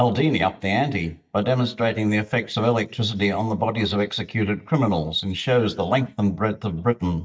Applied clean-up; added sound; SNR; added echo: neural mask model DeepFilterNet 3.